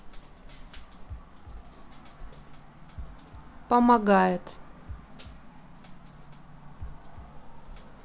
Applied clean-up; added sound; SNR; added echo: none; Drum kit; 20 dB; none.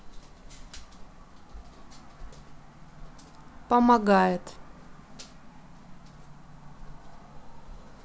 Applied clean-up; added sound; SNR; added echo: none; none; none; none.